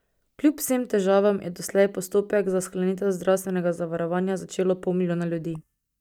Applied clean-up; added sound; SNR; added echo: neural mask model DeepFilterNet 3.